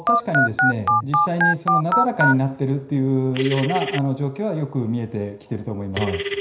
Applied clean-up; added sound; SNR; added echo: none; Telephone; 0 dB; reverberation time 0.5 s.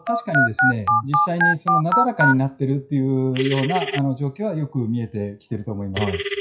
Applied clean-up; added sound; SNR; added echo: classical method WPE with log-MMSE.